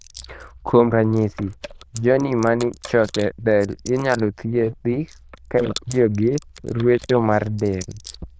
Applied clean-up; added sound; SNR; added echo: neural diffusion model UNIVERSE++.